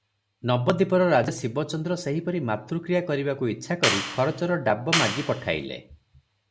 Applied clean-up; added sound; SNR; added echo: none; Clapping; 2 dB; none.